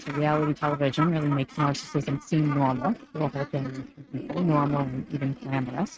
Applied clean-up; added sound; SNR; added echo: neural mask model RNNoise.